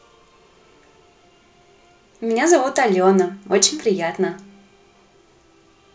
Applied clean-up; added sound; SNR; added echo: none; none; none; none.